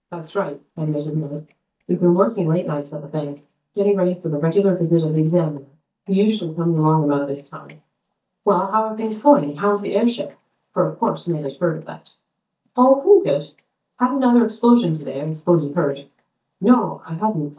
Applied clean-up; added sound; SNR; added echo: neural mask model DeepFilterNet 3.